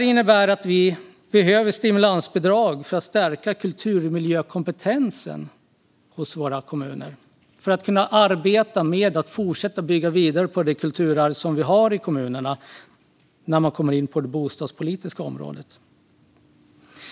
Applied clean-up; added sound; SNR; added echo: none; none; none; none.